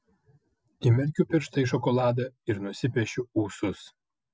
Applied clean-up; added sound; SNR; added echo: none; none; none; none.